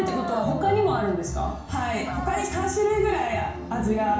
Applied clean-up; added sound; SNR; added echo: none; Dog; 13 dB; reverberation time 0.6 s.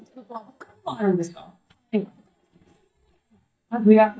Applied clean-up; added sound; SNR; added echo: neural mask model DeepFilterNet 3.